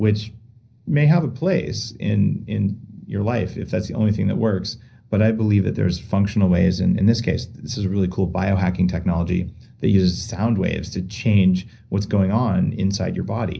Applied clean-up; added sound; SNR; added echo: none; none; none; reverberation time 0.5 s.